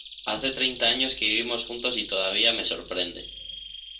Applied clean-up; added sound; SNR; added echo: none; Bird vocalization, bird call, bird song; 12 dB; reverberation time 0.2 s.